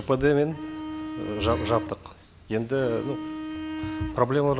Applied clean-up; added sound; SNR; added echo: none; Bowed string instrument; 8 dB; none.